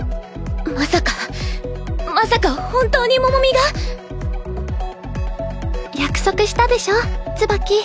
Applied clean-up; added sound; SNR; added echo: none; none; none; none.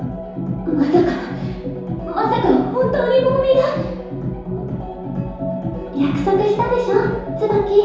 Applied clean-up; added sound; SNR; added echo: none; none; none; reverberation time 0.8 s.